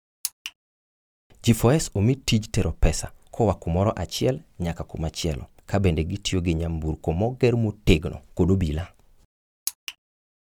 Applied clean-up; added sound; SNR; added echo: none; none; none; none.